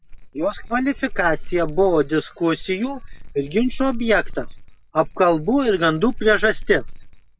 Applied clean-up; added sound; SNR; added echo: none; Bell; 8 dB; none.